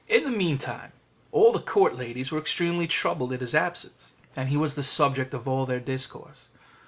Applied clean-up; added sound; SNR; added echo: none; none; none; none.